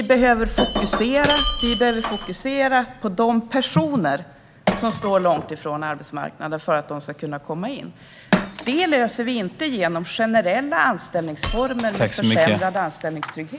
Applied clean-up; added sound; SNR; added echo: none; Shatter; 6 dB; none.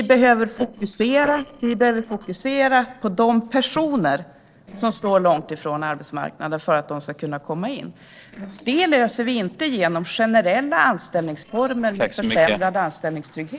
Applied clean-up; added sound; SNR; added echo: neural separator model SepFormer DNS4.